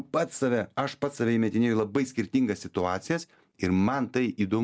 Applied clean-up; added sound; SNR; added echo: none; none; none; none.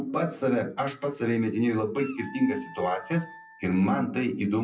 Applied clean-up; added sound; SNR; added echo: classical method WPE with log-MMSE.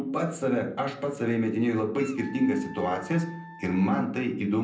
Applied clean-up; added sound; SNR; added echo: none; Wind instrument, woodwind instrument; 18 dB; reverberation time 0.6 s.